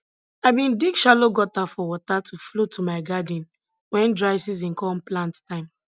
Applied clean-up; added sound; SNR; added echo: none; none; none; none.